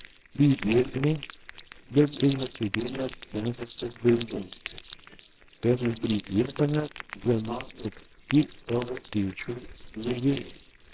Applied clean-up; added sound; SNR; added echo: neural separator model SepFormer WHAMR!.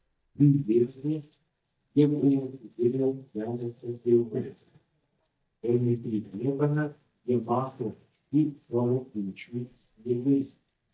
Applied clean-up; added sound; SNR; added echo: neural mask model DeepFilterNet 3.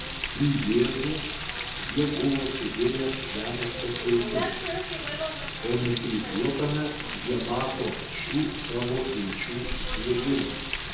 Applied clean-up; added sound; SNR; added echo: none; Frying (food); 4 dB; reverberation time 0.9 s.